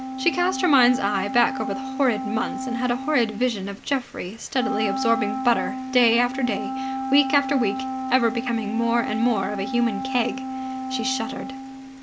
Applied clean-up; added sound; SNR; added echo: none; Wind instrument, woodwind instrument; 6 dB; none.